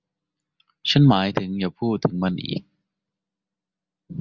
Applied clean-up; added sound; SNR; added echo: none; none; none; none.